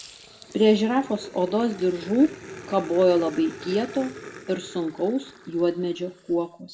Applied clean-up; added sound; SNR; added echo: none; Growling; 17 dB; reverberation time 0.5 s.